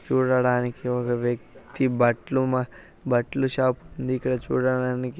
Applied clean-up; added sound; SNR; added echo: none; none; none; none.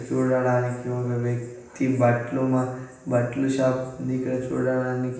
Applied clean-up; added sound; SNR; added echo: none; none; none; reverberation time 0.9 s.